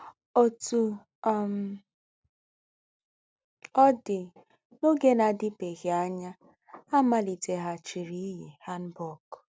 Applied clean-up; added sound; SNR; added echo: none; none; none; none.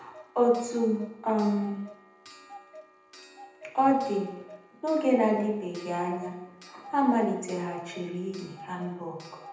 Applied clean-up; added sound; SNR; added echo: none; Clock; 20 dB; reverberation time 0.9 s.